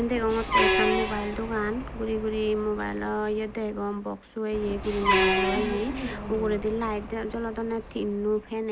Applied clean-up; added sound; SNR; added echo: none; Truck; 2 dB; none.